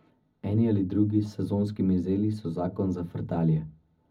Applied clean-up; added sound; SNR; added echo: none; none; none; reverberation time 0.4 s.